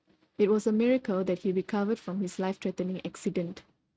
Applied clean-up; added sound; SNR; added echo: neural mask model RNNoise.